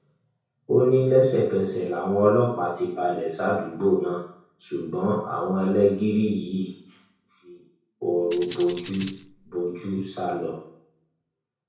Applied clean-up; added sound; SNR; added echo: none; Tambourine; 8 dB; reverberation time 0.6 s.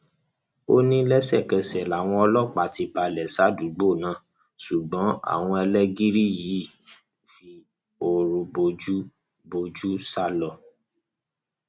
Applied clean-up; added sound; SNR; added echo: none; none; none; none.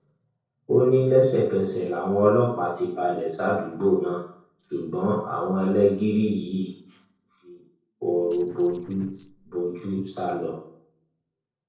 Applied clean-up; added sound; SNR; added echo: neural separator model SepFormer DNS4.